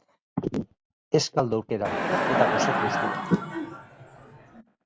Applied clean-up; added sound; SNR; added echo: classical method log-MMSE.